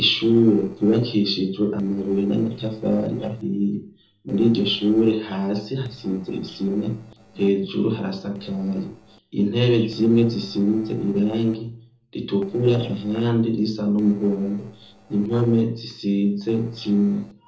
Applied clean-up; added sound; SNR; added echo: neural separator model SepFormer DNS4.